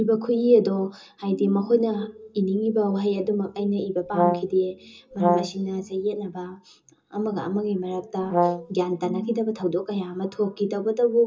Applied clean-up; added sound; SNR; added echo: none; Brass instrument; 0 dB; reverberation time 0.2 s.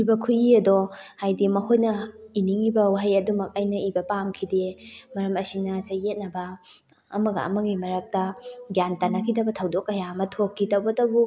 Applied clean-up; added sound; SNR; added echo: none; none; none; none.